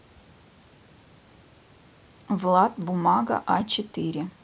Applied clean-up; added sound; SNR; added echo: none; none; none; none.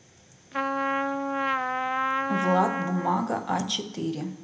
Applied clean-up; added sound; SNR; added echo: none; Trumpet; 0 dB; reverberation time 0.8 s.